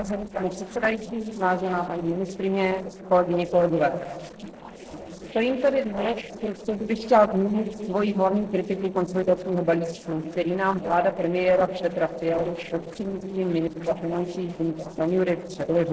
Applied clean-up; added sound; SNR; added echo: neural separator model SepFormer DNS4.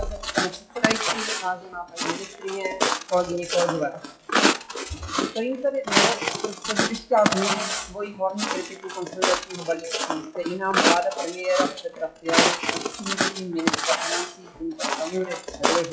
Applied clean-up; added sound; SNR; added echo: classical method WPE with log-MMSE.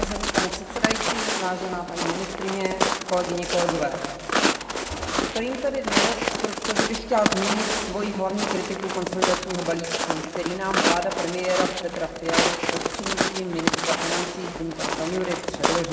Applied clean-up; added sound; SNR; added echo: none; Walk, footsteps; -2 dB; reverberation time 1.7 s.